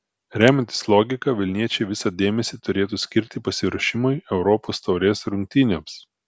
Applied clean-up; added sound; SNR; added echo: none; none; none; none.